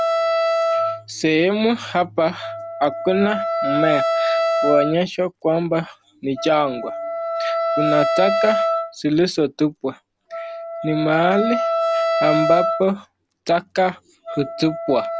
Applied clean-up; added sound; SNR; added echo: none; Wind instrument, woodwind instrument; 2 dB; none.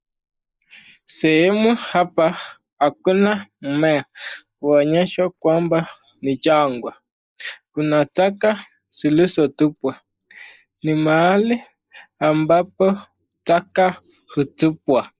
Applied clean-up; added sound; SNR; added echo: neural mask model Resemble Enhance denoiser.